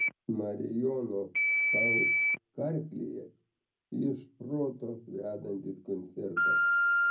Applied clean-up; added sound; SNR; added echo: none; Telephone; -4 dB; reverberation time 0.4 s.